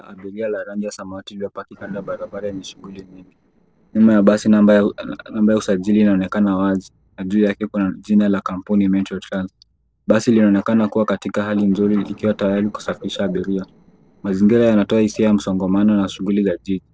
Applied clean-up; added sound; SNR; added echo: neural separator model SepFormer DNS4.